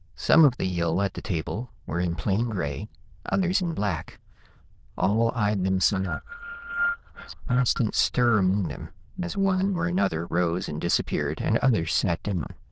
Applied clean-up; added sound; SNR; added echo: neural diffusion model UNIVERSE++.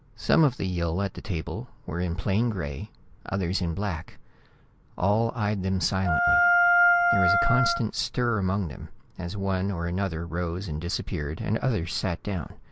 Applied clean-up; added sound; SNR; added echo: none; Wind instrument, woodwind instrument; -5 dB; none.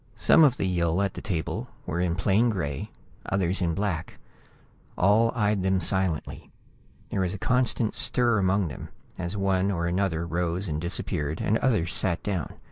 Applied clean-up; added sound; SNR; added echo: neural mask model Resemble Enhance denoiser.